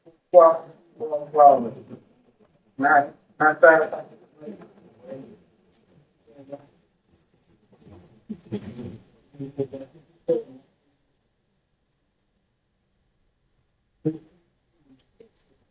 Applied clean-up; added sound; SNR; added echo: neural mask model DeepFilterNet 3.